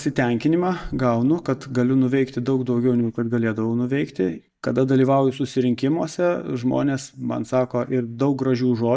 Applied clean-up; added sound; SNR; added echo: neural mask model DeepFilterNet 3.